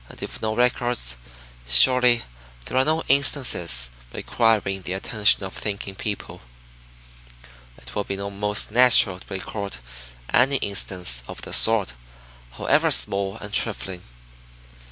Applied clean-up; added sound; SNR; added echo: none; none; none; none.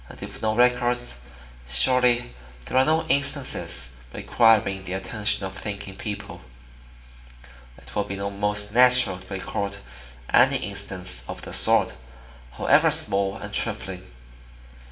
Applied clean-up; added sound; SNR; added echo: none; none; none; reverberation time 1.6 s.